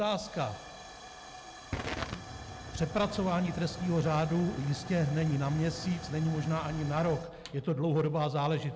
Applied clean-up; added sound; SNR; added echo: none; Tick / Hiss / Explosion / Fire; 12 dB; none.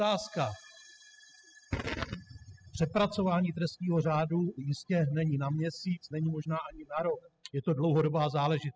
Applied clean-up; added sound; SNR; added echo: classical method spectral subtraction.